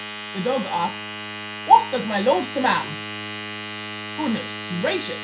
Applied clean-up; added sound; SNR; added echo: none; Domestic sounds, home sounds; 9 dB; reverberation time 0.3 s.